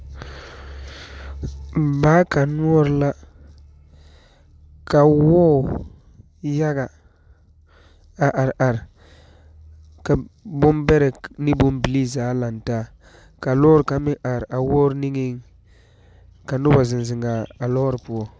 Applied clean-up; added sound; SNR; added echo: none; none; none; none.